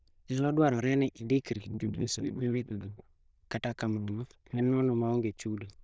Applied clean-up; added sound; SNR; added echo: neural diffusion model UNIVERSE++.